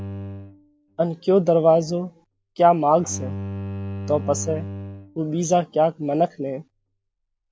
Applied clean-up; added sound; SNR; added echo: none; Bowed string instrument; 13 dB; none.